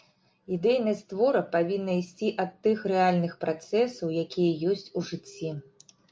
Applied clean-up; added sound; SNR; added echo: none; none; none; none.